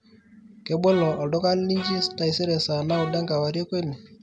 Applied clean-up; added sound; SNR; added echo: none; Bowed string instrument; 12 dB; none.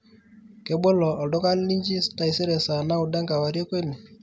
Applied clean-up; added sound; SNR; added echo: none; none; none; none.